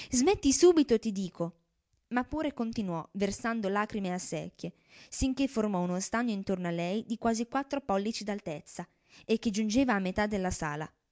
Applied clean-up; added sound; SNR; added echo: none; none; none; none.